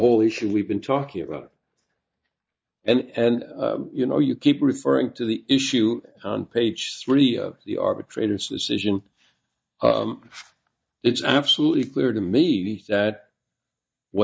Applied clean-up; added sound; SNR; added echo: neural mask model DeepFilterNet 3.